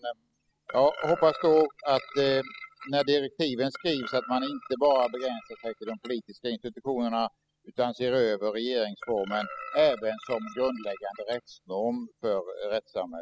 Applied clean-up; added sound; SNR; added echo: classical method spectral subtraction.